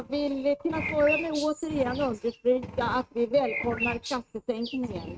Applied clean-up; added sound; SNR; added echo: neural mask model RNNoise.